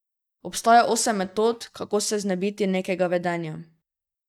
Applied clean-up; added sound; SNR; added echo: neural mask model DeepFilterNet 3.